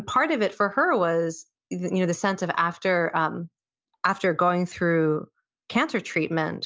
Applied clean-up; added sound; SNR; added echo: none; none; none; none.